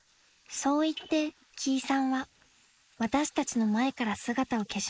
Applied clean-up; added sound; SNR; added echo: neural mask model Resemble Enhance denoiser.